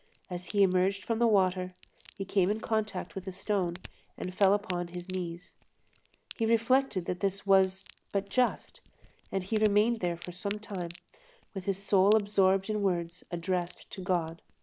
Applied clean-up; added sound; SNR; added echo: none; Crack; 20 dB; none.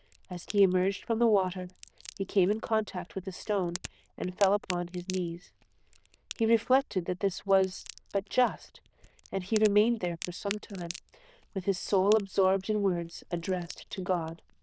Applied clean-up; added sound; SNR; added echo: neural diffusion model UNIVERSE++.